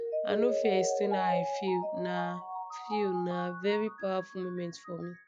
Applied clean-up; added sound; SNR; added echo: classical method log-MMSE.